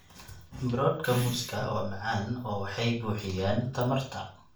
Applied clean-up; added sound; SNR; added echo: none; none; none; reverberation time 0.4 s.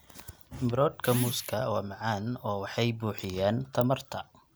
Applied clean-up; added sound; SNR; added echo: none; none; none; none.